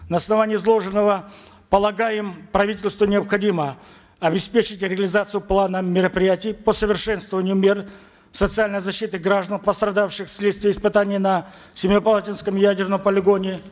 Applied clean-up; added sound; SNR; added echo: none; none; none; none.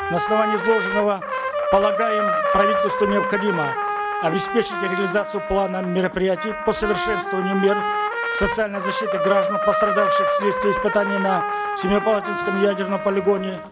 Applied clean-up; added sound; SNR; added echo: none; Trumpet; 1 dB; none.